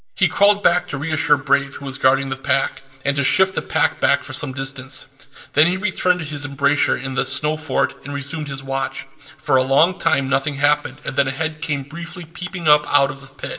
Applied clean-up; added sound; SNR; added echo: none; none; none; reverberation time 0.5 s.